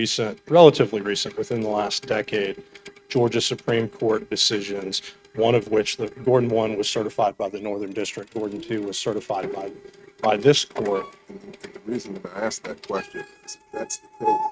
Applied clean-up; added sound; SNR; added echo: neural mask model RNNoise.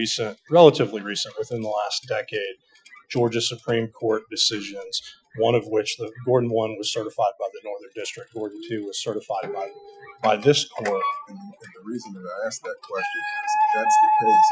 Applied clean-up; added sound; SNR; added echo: classical method Wiener filter.